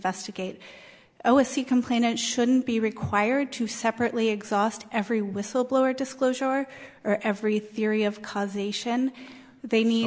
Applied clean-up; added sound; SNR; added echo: none; none; none; none.